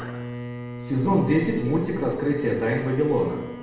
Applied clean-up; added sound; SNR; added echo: none; Bowed string instrument; 12 dB; reverberation time 0.9 s.